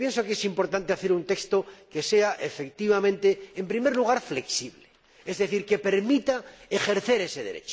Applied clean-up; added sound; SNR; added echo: none; none; none; none.